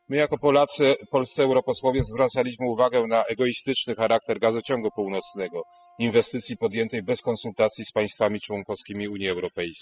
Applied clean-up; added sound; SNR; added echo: classical method spectral subtraction.